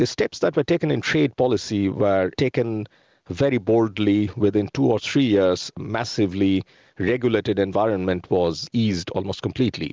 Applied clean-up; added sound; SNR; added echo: none; none; none; none.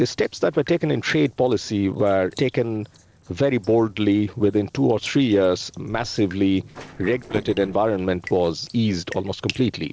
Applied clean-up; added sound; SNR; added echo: neural separator model SepFormer DNS4.